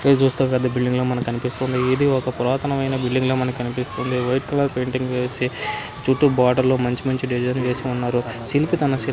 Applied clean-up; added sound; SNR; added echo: none; none; none; none.